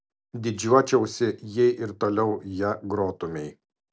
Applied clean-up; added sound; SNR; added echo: none; none; none; none.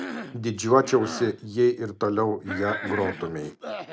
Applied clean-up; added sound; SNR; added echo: none; Cough; 11 dB; none.